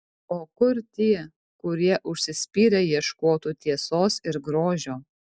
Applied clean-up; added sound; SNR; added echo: none; none; none; none.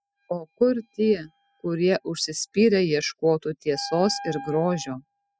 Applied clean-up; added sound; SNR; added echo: classical method spectral subtraction.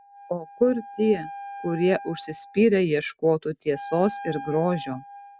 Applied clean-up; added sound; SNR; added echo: none; Wind instrument, woodwind instrument; 15 dB; none.